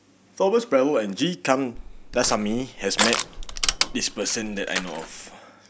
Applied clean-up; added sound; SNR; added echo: none; Crushing; 4 dB; none.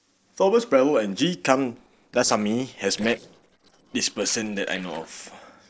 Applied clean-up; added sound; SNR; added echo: neural separator model SepFormer DNS4.